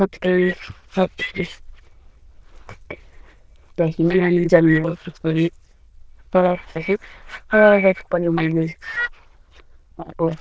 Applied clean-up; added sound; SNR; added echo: neural diffusion model UNIVERSE++.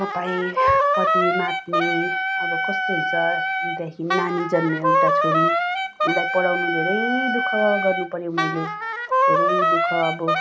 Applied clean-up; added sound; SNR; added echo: none; Wind instrument, woodwind instrument; -4 dB; none.